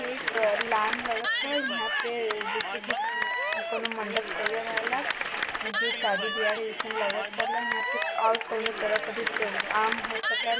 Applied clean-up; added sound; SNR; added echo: none; Cheering / Clapping; -2 dB; none.